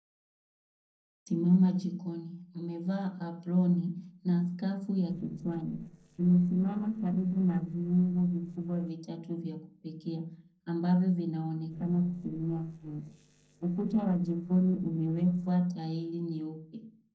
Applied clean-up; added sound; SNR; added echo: neural separator model SepFormer DNS4.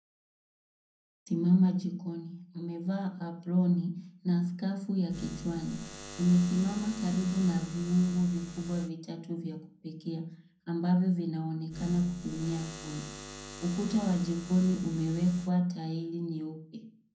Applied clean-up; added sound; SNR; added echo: none; Buzz; 13 dB; reverberation time 0.6 s.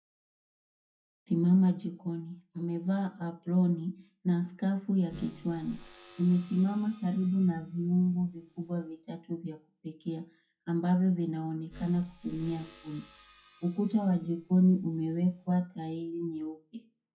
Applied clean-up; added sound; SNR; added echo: classical method WPE with log-MMSE.